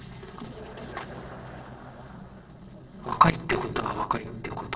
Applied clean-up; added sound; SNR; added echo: neural separator model SepFormer DNS4.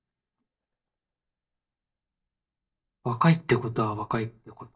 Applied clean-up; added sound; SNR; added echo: neural mask model DeepFilterNet 3.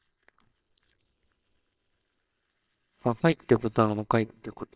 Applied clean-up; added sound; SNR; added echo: neural separator model SepFormer WHAMR!.